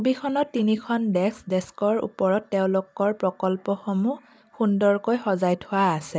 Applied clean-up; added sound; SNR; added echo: none; none; none; none.